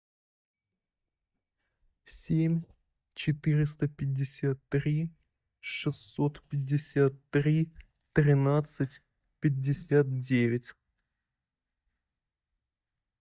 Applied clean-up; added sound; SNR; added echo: neural mask model DeepFilterNet 3.